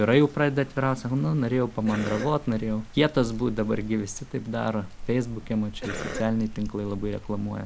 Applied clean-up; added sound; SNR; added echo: none; Cough + Wind; 12 dB; none.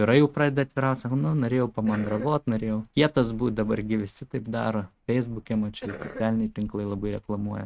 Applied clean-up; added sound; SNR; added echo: neural mask model RNNoise.